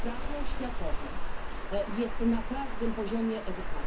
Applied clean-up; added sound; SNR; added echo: none; Water; -4 dB; reverberation time 0.4 s.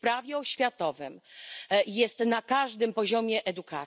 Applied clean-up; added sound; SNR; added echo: none; none; none; none.